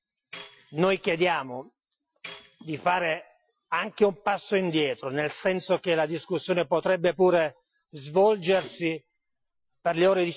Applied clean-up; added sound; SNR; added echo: classical method Wiener filter.